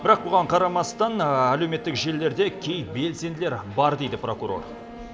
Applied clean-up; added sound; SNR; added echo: none; Bowed string instrument; 20 dB; none.